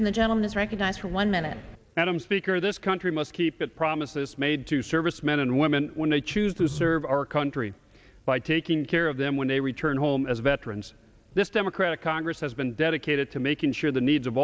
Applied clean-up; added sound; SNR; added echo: none; none; none; none.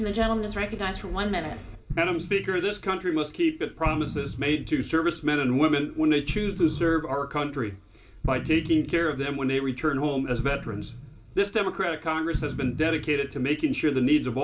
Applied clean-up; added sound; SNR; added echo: none; Explosion; 11 dB; reverberation time 0.2 s.